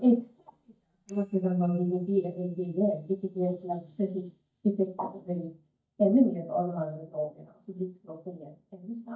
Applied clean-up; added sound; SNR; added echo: neural mask model DeepFilterNet 3.